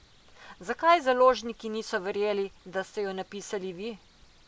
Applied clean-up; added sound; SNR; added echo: none; none; none; none.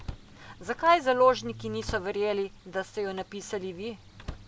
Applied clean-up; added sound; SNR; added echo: none; Truck + Slam; 16 dB; none.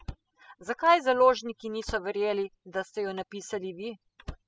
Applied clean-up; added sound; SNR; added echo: classical method spectral subtraction.